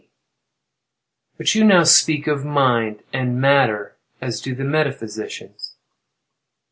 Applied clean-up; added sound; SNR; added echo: none; none; none; none.